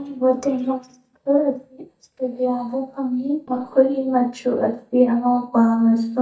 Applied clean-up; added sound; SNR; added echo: neural mask model DeepFilterNet 3.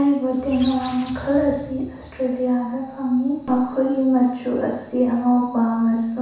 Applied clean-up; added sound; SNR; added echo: none; Squeak; 13 dB; reverberation time 0.7 s.